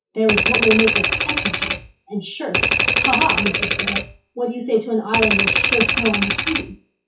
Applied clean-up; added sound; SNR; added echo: classical method WPE with log-MMSE.